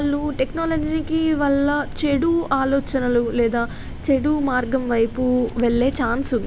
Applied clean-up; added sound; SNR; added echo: none; none; none; none.